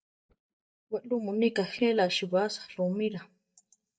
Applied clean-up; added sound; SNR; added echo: neural mask model DeepFilterNet 3.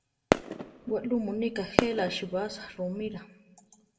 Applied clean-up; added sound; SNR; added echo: none; Fireworks; -1 dB; reverberation time 0.6 s.